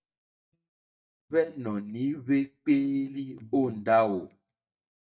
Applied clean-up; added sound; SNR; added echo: neural mask model DeepFilterNet 3.